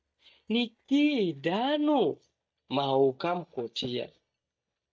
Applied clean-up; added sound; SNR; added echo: neural mask model DeepFilterNet 3.